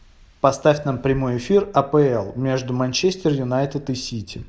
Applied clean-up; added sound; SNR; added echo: none; none; none; none.